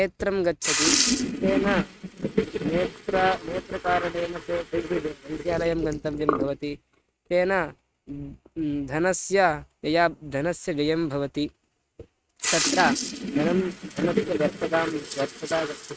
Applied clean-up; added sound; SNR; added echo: neural mask model RNNoise.